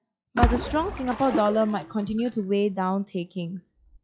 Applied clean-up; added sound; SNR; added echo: classical method log-MMSE.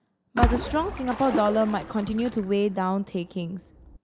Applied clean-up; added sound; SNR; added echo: none; Splash, splatter; 5 dB; none.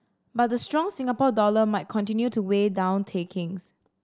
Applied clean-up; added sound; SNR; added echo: none; none; none; none.